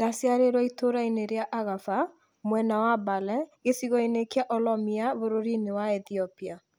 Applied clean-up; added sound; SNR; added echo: none; none; none; none.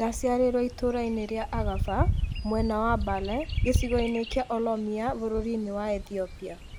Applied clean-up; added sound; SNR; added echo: none; Bird vocalization, bird call, bird song; 3 dB; none.